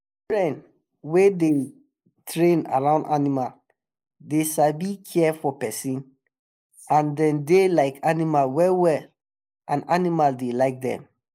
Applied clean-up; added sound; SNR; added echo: neural mask model Resemble Enhance denoiser.